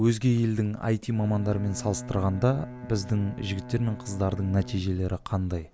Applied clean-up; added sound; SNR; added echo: none; Bowed string instrument; 15 dB; none.